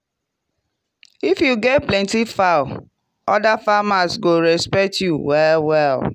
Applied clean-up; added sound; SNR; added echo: none; none; none; none.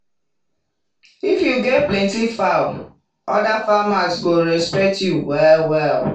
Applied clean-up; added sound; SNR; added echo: none; none; none; reverberation time 0.3 s.